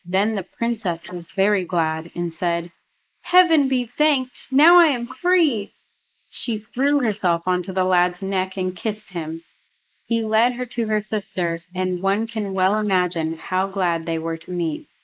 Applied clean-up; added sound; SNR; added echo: neural mask model Resemble Enhance denoiser.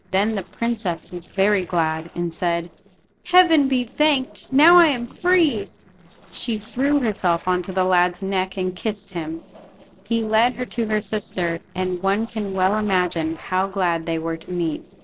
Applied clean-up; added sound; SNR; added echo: neural separator model SepFormer DNS4.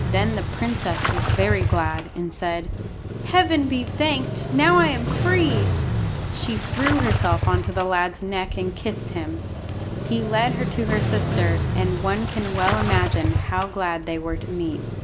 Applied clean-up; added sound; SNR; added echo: none; Engine starting / Motorcycle; 0 dB; none.